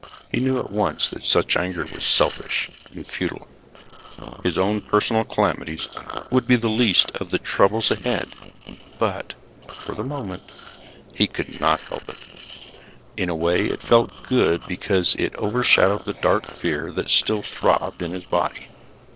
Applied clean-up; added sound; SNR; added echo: neural separator model SepFormer DNS4.